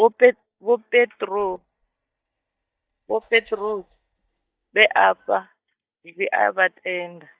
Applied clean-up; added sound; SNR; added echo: neural mask model DeepFilterNet 3.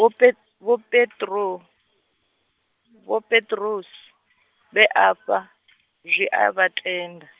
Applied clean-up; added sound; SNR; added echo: none; none; none; none.